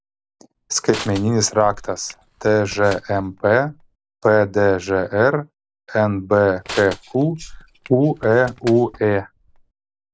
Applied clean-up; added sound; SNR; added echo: none; Crushing; 18 dB; none.